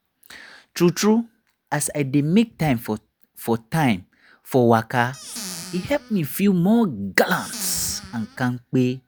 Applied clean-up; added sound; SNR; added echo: none; Squeak / Cupboard open or close; 14 dB; none.